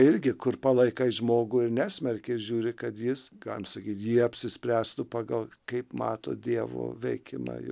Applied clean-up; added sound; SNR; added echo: none; none; none; none.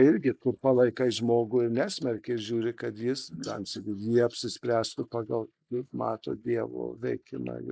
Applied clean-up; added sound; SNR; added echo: neural mask model Resemble Enhance denoiser.